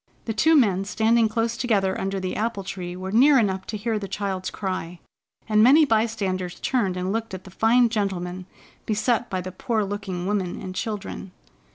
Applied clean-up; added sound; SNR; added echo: none; none; none; none.